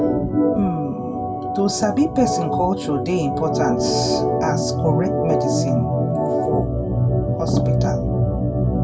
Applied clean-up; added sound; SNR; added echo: none; Organ; -4 dB; reverberation time 0.1 s.